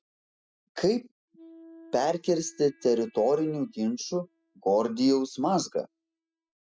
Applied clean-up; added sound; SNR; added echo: classical method spectral subtraction.